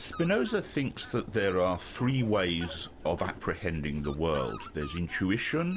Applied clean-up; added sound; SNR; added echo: none; Fowl; 17 dB; none.